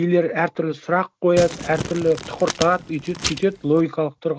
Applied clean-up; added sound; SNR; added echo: none; Crumpling, crinkling; 10 dB; none.